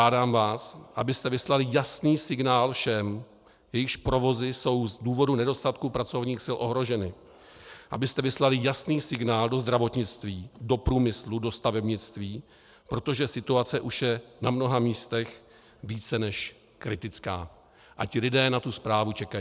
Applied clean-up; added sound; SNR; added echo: none; none; none; none.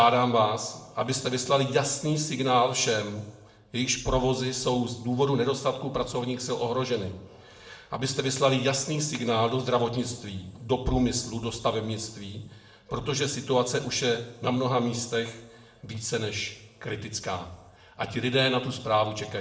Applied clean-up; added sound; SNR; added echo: none; none; none; reverberation time 0.6 s.